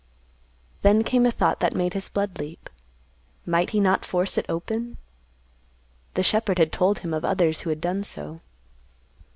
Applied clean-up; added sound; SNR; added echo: none; none; none; none.